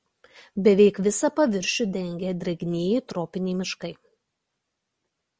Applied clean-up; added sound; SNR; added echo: none; none; none; none.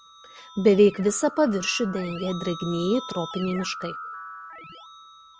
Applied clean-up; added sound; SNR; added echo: none; Keyboard (musical); 14 dB; none.